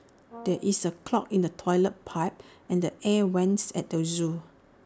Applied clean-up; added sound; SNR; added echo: none; Brass instrument; 19 dB; none.